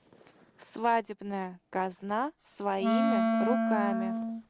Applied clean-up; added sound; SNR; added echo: none; Wind instrument, woodwind instrument; -4 dB; none.